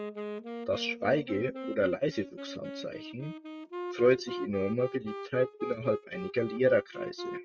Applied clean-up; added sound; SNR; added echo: neural mask model RNNoise.